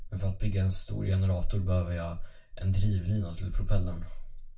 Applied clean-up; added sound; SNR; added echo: none; none; none; reverberation time 0.2 s.